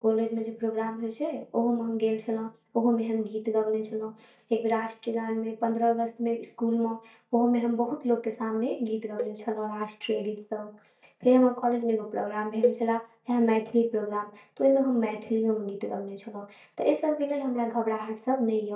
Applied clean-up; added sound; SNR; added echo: neural mask model DeepFilterNet 3.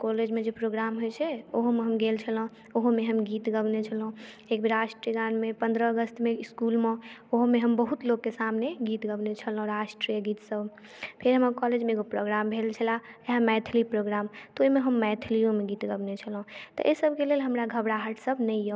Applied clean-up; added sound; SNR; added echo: none; none; none; none.